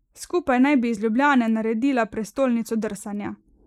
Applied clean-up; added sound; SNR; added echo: neural mask model Resemble Enhance denoiser.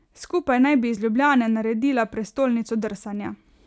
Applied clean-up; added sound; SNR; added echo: none; none; none; none.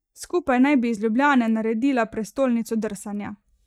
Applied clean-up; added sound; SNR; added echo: neural mask model DeepFilterNet 3.